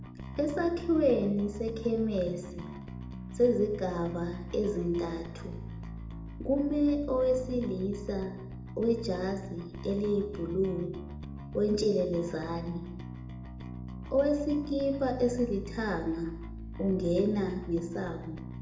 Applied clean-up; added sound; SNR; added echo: none; Bass guitar; 10 dB; reverberation time 0.7 s.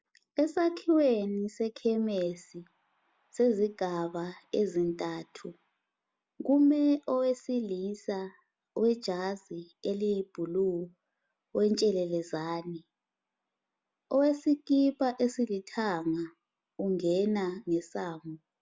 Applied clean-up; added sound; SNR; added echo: none; none; none; none.